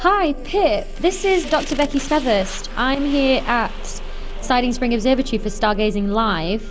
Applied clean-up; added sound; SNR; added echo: none; Fire; 19 dB; none.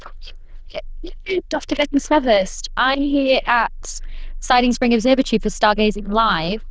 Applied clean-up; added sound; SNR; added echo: neural diffusion model UNIVERSE++.